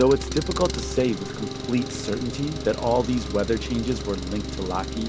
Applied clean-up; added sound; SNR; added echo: none; Engine; 10 dB; none.